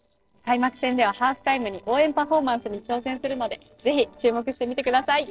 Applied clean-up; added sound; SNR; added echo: neural separator model SepFormer DNS4.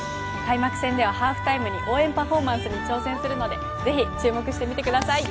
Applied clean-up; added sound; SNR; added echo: none; none; none; none.